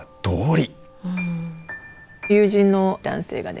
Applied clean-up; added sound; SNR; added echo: none; none; none; none.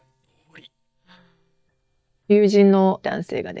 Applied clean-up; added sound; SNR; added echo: neural mask model DeepFilterNet 3.